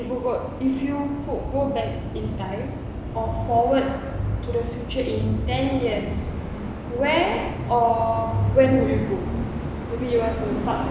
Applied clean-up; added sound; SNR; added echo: none; Bass guitar; 18 dB; none.